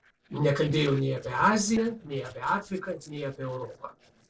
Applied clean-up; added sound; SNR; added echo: neural separator model SepFormer DNS4.